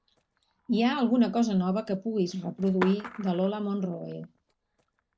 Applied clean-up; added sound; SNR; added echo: none; Skateboard; 17 dB; none.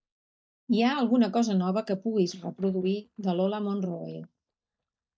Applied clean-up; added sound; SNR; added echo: neural mask model DeepFilterNet 3.